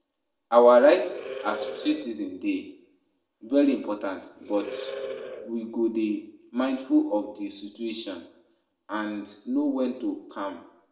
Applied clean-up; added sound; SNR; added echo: none; Animal; 10 dB; reverberation time 0.7 s.